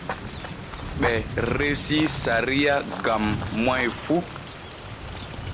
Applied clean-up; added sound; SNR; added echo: none; Run / Bird vocalization, bird call, bird song + Thunder / Rain; 6 dB; none.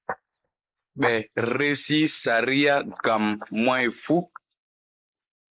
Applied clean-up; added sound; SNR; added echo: neural mask model Resemble Enhance denoiser.